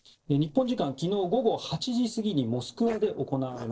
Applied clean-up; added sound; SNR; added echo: neural separator model SepFormer DNS4.